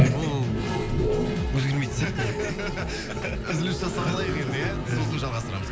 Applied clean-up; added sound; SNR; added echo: none; Toilet flush; -1 dB; none.